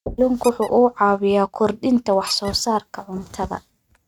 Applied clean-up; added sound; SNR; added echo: neural mask model RNNoise.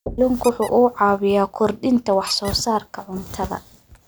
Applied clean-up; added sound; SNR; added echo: none; Knock / Wood + Squeak; 19 dB; none.